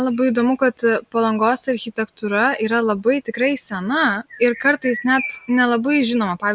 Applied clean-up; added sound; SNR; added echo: none; none; none; none.